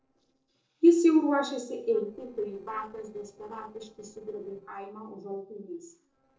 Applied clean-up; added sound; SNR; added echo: neural separator model SepFormer DNS4.